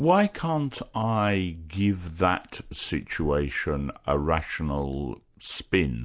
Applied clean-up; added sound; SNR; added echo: none; none; none; none.